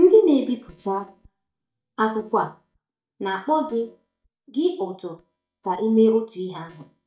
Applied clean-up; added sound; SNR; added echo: neural mask model DeepFilterNet 3.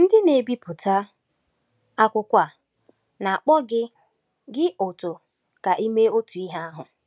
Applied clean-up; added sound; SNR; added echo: none; none; none; none.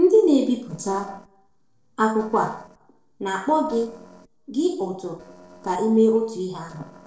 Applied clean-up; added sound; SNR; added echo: neural separator model SepFormer DNS4.